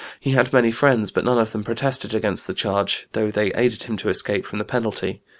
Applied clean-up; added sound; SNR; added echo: none; none; none; none.